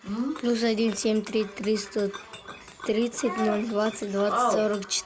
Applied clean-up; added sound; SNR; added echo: none; none; none; none.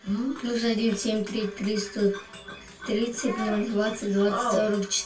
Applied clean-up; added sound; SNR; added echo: none; none; none; reverberation time 0.2 s.